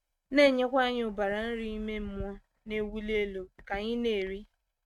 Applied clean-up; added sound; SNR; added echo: neural mask model RNNoise.